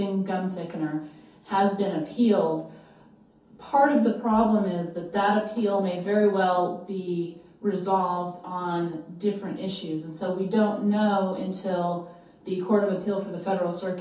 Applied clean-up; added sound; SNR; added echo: none; none; none; reverberation time 0.5 s.